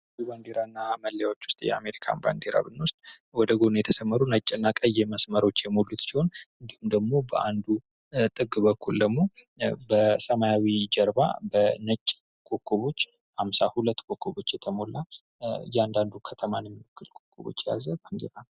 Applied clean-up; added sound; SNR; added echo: none; none; none; none.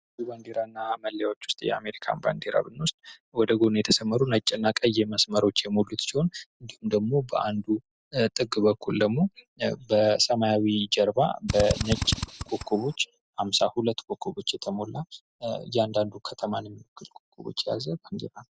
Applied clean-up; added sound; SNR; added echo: none; Drill; 4 dB; none.